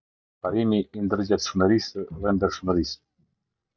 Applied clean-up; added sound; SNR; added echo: neural mask model DeepFilterNet 3.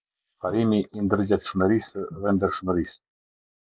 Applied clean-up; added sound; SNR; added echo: neural mask model Resemble Enhance denoiser.